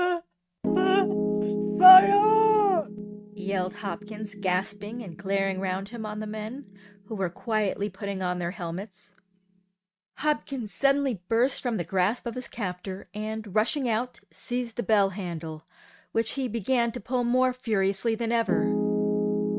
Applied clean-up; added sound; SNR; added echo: neural mask model RNNoise.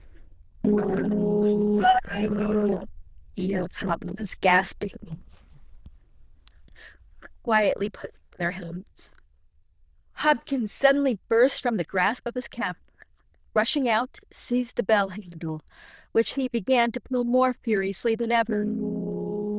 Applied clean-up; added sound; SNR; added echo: neural diffusion model UNIVERSE++.